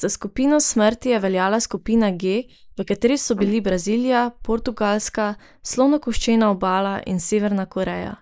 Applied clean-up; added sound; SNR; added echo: neural mask model Resemble Enhance denoiser.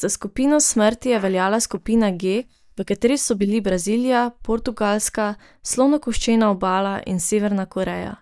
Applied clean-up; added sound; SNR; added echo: neural mask model DeepFilterNet 3.